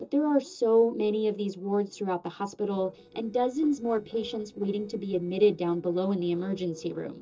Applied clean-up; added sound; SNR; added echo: neural separator model SepFormer DNS4.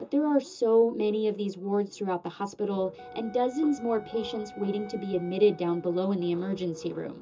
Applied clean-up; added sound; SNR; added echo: none; Wind instrument, woodwind instrument; 20 dB; reverberation time 0.2 s.